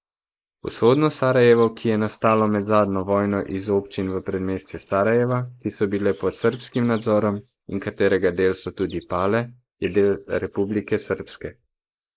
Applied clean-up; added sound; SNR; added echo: neural mask model Resemble Enhance denoiser.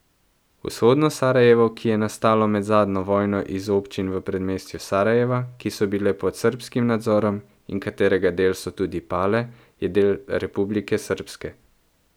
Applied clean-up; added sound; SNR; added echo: none; none; none; none.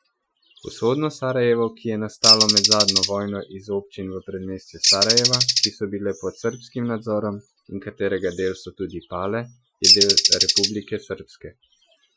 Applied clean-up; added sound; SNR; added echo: classical method Wiener filter.